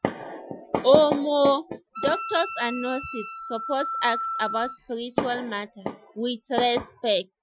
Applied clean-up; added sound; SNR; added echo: classical method Wiener filter.